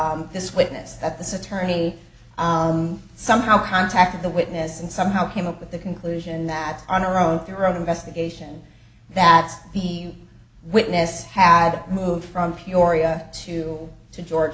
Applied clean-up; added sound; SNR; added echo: none; none; none; none.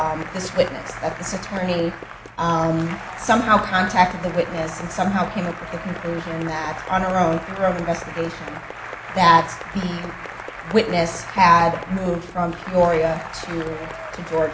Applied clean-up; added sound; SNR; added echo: none; Applause / Cheering; 12 dB; none.